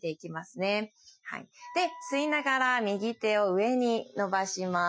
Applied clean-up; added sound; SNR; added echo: classical method Wiener filter.